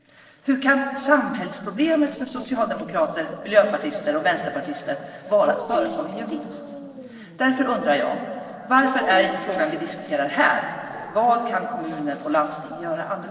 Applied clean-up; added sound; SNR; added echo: neural separator model SepFormer DNS4.